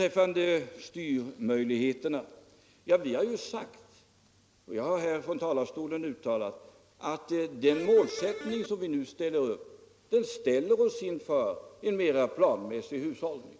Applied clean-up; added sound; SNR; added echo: none; Electric guitar; 11 dB; none.